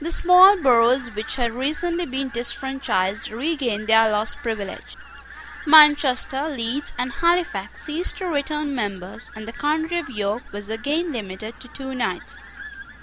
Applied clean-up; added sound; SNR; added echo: none; Fowl; 18 dB; none.